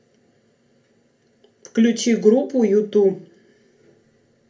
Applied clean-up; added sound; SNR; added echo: none; none; none; reverberation time 0.3 s.